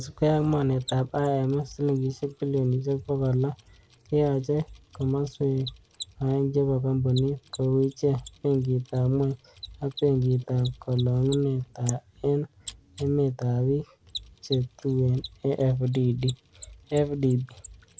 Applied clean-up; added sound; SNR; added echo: neural mask model Resemble Enhance denoiser.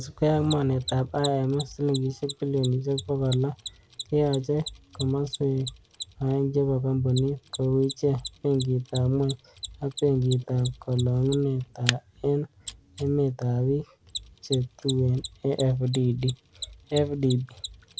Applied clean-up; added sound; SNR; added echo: none; Mechanisms; 15 dB; none.